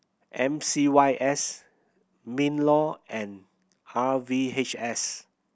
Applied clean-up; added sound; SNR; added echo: none; none; none; none.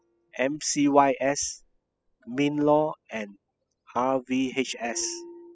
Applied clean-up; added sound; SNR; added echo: classical method spectral subtraction.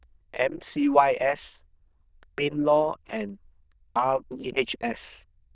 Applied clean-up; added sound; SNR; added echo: neural diffusion model UNIVERSE++.